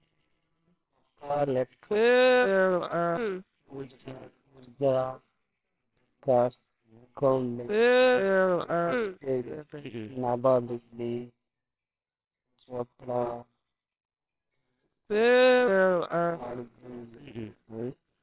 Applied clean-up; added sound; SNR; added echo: neural separator model SepFormer WHAMR!.